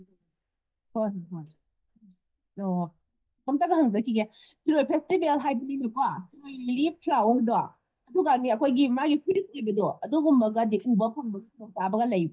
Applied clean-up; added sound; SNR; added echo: neural mask model DeepFilterNet 3.